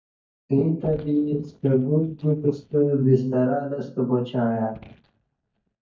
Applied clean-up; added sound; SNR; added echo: neural mask model DeepFilterNet 3.